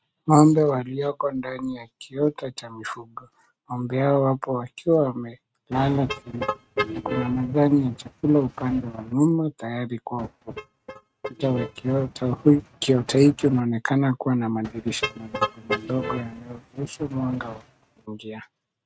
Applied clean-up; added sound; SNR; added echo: neural mask model RNNoise.